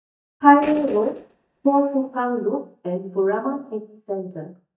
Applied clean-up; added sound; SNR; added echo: neural mask model DeepFilterNet 3.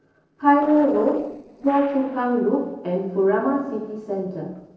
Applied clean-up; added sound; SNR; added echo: neural separator model SepFormer DNS4.